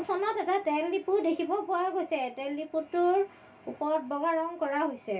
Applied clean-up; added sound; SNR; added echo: none; none; none; reverberation time 0.2 s.